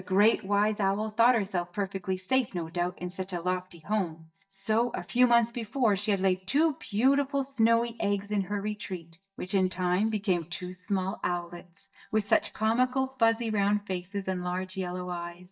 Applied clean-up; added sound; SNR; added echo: neural mask model DeepFilterNet 3.